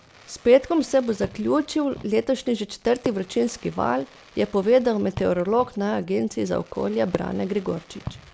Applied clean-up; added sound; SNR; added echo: none; Fireworks; 18 dB; none.